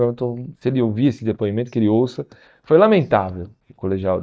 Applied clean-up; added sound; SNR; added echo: neural mask model DeepFilterNet 3.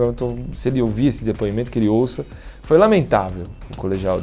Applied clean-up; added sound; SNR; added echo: none; Drum kit; 16 dB; none.